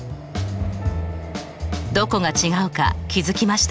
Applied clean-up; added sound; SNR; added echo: none; Piano + Train; 18 dB; none.